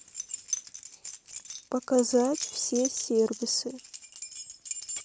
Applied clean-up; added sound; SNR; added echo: none; Keys jangling; 9 dB; none.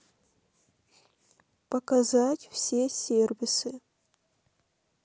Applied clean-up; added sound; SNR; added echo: none; none; none; none.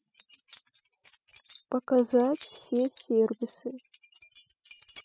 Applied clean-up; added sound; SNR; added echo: classical method spectral subtraction.